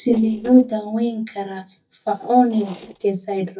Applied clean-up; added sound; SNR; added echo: neural mask model DeepFilterNet 3.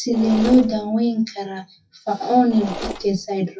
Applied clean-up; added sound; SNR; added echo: classical method WPE with log-MMSE.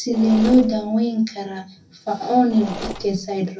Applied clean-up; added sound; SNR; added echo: none; Mechanisms; 13 dB; reverberation time 0.3 s.